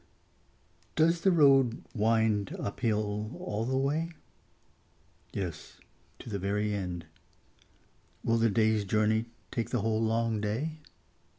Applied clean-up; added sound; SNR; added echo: none; none; none; none.